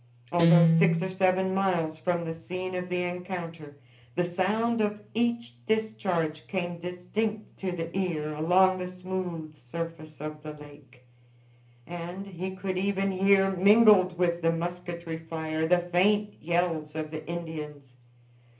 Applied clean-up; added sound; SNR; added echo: none; Guitar; -2 dB; reverberation time 0.3 s.